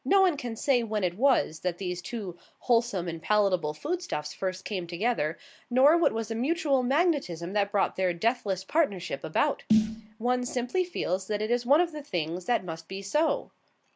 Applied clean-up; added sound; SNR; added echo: none; Snare drum; 4 dB; none.